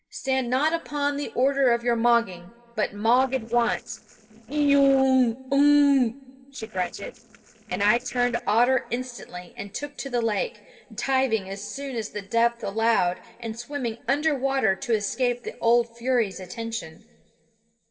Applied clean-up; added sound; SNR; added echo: neural separator model SepFormer DNS4.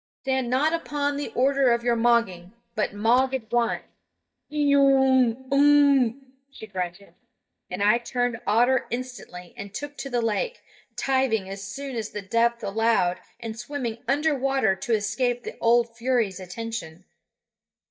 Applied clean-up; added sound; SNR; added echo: neural mask model DeepFilterNet 3.